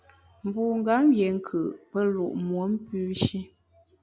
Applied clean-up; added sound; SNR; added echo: none; none; none; none.